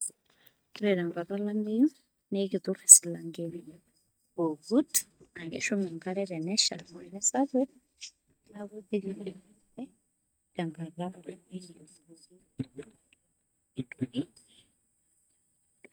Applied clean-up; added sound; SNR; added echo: neural mask model DeepFilterNet 3.